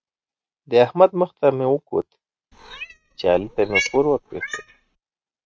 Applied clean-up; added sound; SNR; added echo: neural mask model RNNoise.